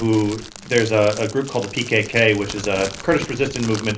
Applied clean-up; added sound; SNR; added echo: none; Crackle; 14 dB; reverberation time 0.3 s.